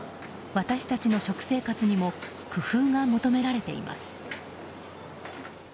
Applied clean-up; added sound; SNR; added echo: none; none; none; none.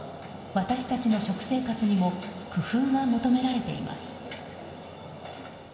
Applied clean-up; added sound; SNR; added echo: none; none; none; reverberation time 2.9 s.